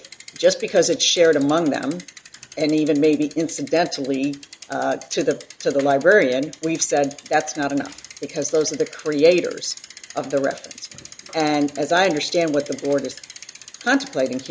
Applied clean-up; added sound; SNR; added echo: none; Bicycle; 20 dB; none.